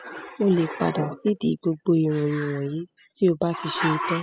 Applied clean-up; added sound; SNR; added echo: classical method spectral subtraction.